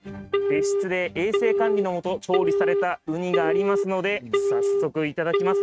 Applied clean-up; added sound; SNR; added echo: neural mask model RNNoise.